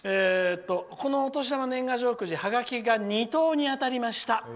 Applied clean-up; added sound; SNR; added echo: none; none; none; none.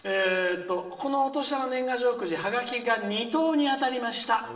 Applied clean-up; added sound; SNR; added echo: none; none; none; reverberation time 1.2 s.